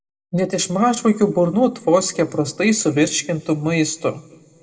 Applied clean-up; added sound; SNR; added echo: none; none; none; reverberation time 1.0 s.